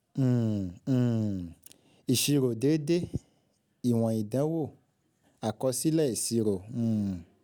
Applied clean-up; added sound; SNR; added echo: none; none; none; none.